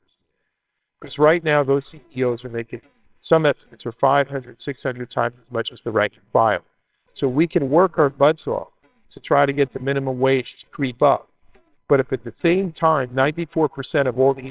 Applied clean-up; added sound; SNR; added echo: neural separator model SepFormer WHAMR!.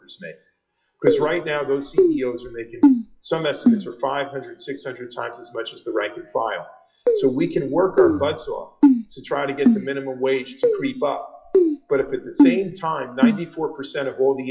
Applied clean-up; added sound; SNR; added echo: classical method WPE with log-MMSE.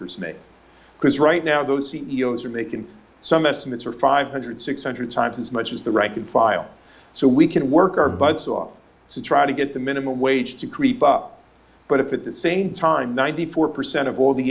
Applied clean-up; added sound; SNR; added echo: none; none; none; none.